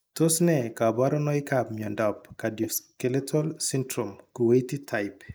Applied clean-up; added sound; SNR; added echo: neural mask model Resemble Enhance denoiser.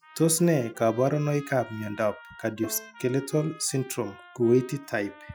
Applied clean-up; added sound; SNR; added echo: classical method Wiener filter.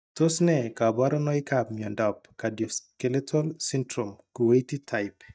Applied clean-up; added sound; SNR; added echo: neural mask model DeepFilterNet 3.